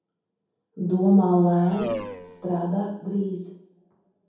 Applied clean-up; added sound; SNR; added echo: none; Race car, auto racing; 11 dB; reverberation time 0.9 s.